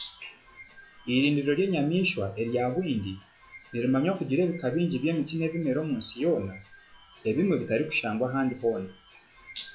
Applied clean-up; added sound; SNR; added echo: classical method log-MMSE.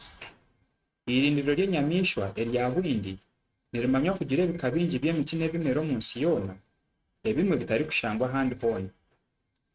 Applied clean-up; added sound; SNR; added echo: neural mask model RNNoise.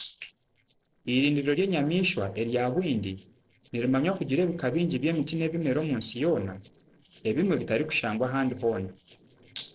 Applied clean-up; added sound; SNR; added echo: neural separator model SepFormer DNS4.